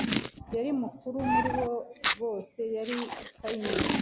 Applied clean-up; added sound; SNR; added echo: none; Packing tape, duct tape + Bird; -1 dB; none.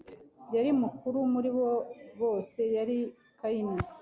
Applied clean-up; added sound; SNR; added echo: none; none; none; none.